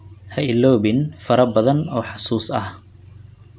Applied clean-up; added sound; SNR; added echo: none; none; none; none.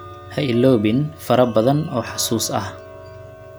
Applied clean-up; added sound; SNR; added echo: none; Tick-tock; 19 dB; none.